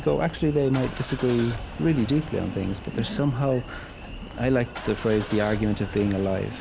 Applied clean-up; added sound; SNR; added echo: none; Engine starting / Car; 12 dB; none.